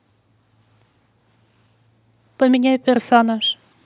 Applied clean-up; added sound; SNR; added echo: none; none; none; none.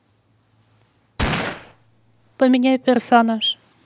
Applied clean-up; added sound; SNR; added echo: none; Gunshot, gunfire; 5 dB; none.